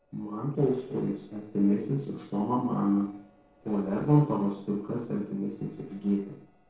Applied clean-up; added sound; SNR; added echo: neural separator model SepFormer DNS4.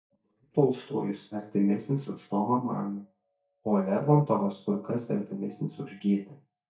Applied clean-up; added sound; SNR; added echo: neural mask model DeepFilterNet 3.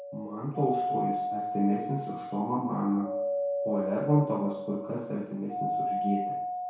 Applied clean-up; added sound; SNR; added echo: none; Doorbell; 2 dB; reverberation time 0.6 s.